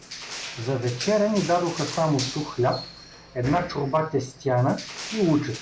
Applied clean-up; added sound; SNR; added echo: none; Crushing; 12 dB; none.